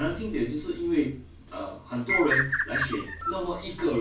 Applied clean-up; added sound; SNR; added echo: none; Bird; 3 dB; reverberation time 0.3 s.